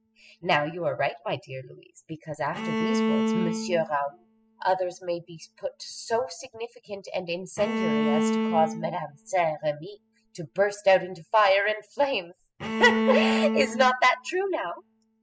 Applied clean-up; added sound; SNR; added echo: classical method spectral subtraction.